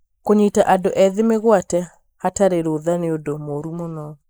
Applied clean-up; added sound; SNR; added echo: neural mask model Resemble Enhance denoiser.